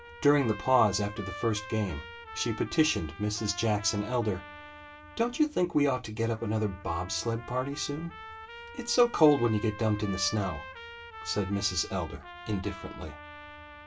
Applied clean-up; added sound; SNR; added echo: none; Trumpet; 15 dB; reverberation time 0.2 s.